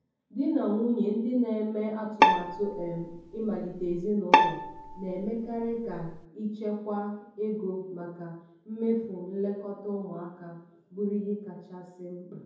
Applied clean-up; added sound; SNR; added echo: none; Bowed string instrument; -4 dB; reverberation time 0.9 s.